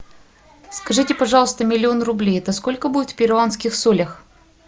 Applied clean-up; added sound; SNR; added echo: none; none; none; none.